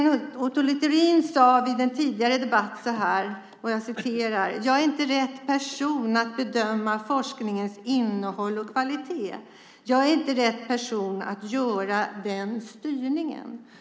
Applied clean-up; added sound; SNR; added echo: none; none; none; none.